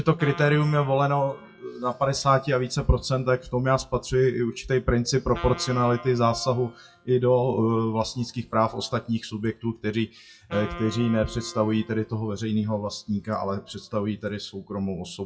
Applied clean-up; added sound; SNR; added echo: classical method WPE with log-MMSE.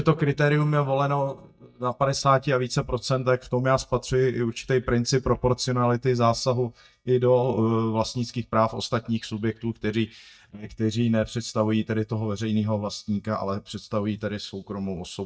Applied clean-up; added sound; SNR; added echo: neural mask model DeepFilterNet 3.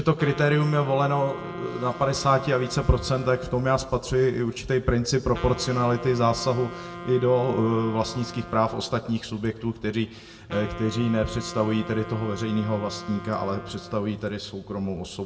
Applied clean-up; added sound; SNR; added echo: none; Wind instrument, woodwind instrument; 15 dB; reverberation time 1.1 s.